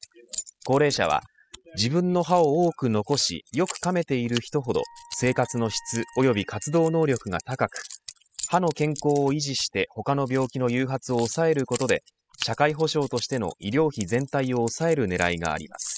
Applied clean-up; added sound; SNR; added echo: classical method spectral subtraction.